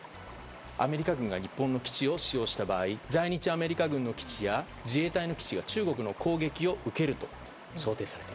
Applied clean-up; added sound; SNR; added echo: none; Stream; 17 dB; none.